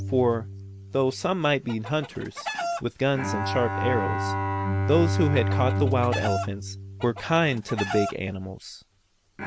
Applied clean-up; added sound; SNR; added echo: none; Chicken, rooster + Bowed string instrument; 2 dB; none.